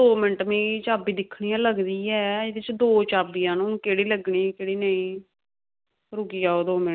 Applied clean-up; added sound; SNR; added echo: none; none; none; none.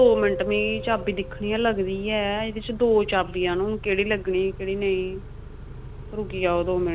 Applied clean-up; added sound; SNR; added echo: none; Piano + Idling / Accelerating, revving, vroom / Car; 10 dB; none.